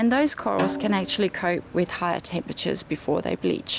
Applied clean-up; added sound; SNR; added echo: none; Snare drum; 11 dB; none.